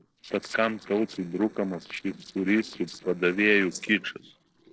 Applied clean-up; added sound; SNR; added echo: neural separator model SepFormer DNS4.